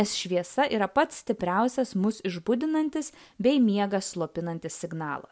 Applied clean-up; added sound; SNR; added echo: none; none; none; none.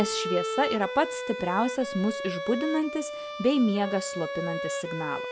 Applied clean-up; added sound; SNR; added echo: none; Bowed string instrument; 5 dB; none.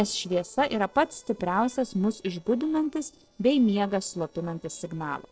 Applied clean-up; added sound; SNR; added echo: neural separator model SepFormer DNS4.